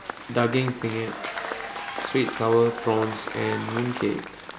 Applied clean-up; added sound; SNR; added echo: none; Applause / Crowd / Cheering; 8 dB; none.